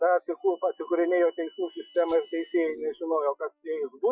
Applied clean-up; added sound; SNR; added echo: classical method Wiener filter.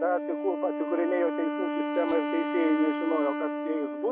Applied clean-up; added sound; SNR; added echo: none; Tambourine + Wind instrument, woodwind instrument; 2 dB; none.